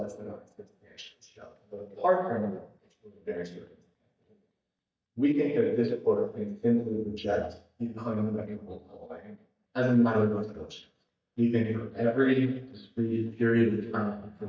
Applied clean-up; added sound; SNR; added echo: neural mask model DeepFilterNet 3.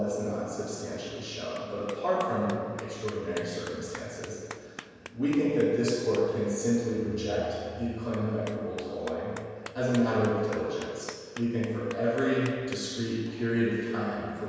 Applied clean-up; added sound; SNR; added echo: none; Clapping; 19 dB; reverberation time 1.9 s.